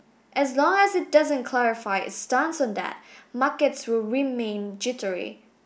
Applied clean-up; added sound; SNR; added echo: none; none; none; none.